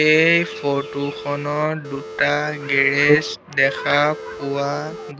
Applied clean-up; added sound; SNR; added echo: none; Telephone; 13 dB; none.